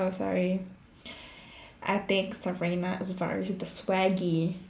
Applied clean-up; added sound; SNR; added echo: none; none; none; none.